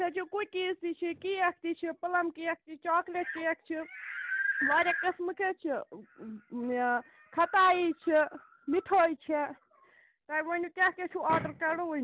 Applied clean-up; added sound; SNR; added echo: none; none; none; none.